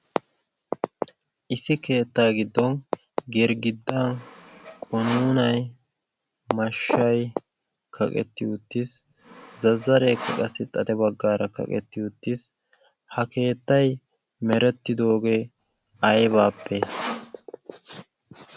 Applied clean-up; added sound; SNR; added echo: none; Sawing; 14 dB; none.